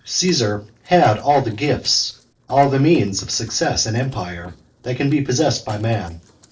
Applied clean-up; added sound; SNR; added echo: neural separator model SepFormer DNS4.